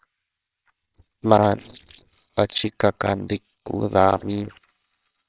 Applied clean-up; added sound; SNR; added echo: neural separator model SepFormer WHAMR!.